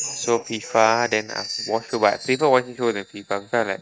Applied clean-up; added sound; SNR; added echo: neural mask model RNNoise.